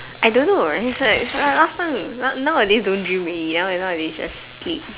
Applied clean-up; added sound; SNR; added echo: none; Tearing; 17 dB; none.